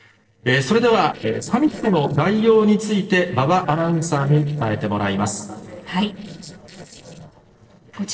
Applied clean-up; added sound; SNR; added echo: neural separator model SepFormer DNS4.